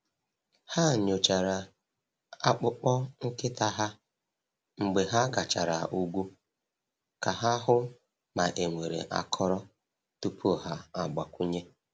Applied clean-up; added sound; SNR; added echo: none; none; none; none.